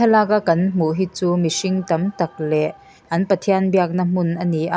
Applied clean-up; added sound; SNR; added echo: none; none; none; none.